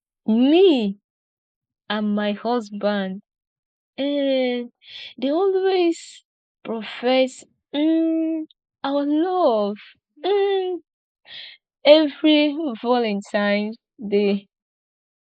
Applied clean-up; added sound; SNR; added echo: neural mask model Resemble Enhance denoiser.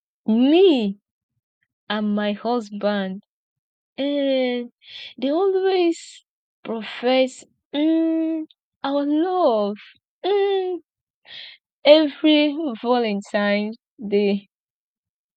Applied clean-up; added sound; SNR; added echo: none; none; none; none.